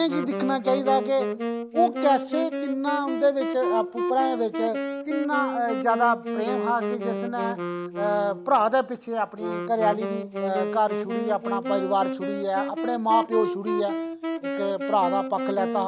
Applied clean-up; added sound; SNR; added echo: none; Wind instrument, woodwind instrument; 4 dB; none.